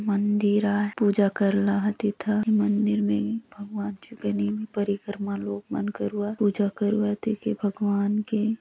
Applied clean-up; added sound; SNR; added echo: none; none; none; none.